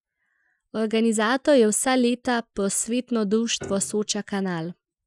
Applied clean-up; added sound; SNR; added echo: classical method Wiener filter.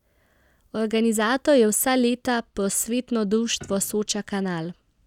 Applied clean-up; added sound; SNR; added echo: neural mask model DeepFilterNet 3.